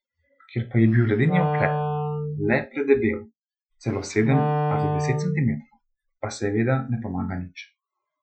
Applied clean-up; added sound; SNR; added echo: classical method Wiener filter.